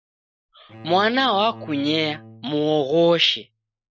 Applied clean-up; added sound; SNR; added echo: neural mask model RNNoise.